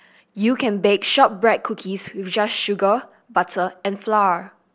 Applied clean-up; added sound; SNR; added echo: none; none; none; none.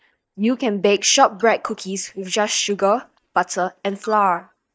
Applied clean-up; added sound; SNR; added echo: neural mask model DeepFilterNet 3.